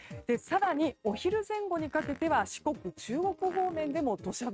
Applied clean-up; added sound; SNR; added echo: neural mask model RNNoise.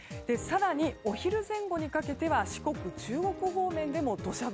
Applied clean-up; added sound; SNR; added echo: none; none; none; none.